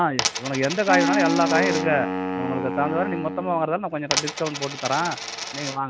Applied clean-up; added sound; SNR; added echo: none; Wind instrument, woodwind instrument + Coin (dropping); 2 dB; none.